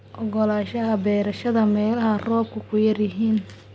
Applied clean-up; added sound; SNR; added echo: none; none; none; none.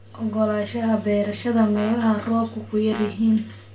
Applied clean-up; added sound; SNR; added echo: none; Brass instrument; 18 dB; reverberation time 0.3 s.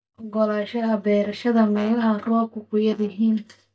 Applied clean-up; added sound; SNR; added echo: neural mask model DeepFilterNet 3.